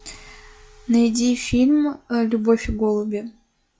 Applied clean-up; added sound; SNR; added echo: classical method log-MMSE.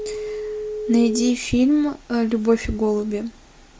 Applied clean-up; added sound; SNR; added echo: none; Telephone; 11 dB; none.